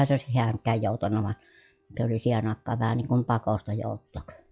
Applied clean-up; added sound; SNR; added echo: classical method log-MMSE.